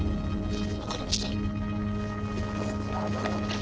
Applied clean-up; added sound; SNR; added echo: neural separator model SepFormer DNS4.